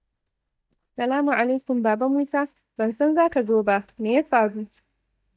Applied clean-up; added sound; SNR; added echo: neural mask model DeepFilterNet 3.